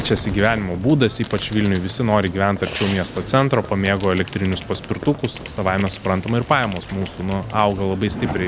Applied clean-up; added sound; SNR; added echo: none; Fireworks; 13 dB; none.